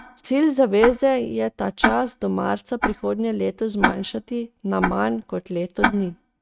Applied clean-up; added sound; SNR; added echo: neural mask model RNNoise.